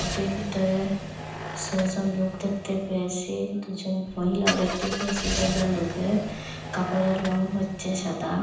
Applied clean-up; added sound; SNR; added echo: none; Engine starting / Car; 7 dB; reverberation time 0.9 s.